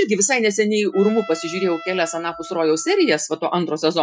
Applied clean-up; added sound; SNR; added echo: classical method Wiener filter.